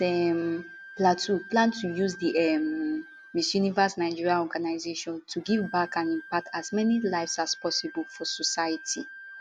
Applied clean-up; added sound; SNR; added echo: none; Wind instrument, woodwind instrument; 18 dB; none.